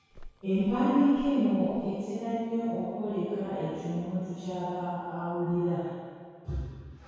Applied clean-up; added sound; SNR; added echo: none; Walk, footsteps; 19 dB; reverberation time 2.0 s.